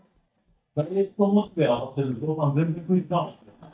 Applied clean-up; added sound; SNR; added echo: neural mask model DeepFilterNet 3.